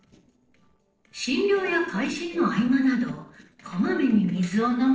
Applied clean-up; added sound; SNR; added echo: neural separator model SepFormer DNS4.